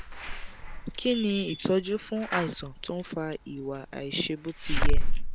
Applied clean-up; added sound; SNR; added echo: none; Slam / Alarm; -5 dB; none.